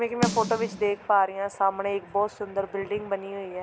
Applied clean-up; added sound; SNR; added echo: none; Snare drum; 7 dB; none.